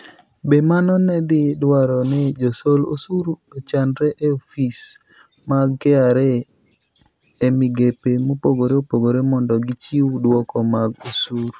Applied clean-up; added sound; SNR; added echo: none; none; none; none.